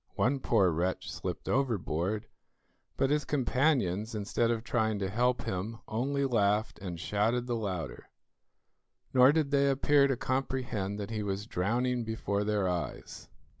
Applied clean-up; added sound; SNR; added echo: none; none; none; none.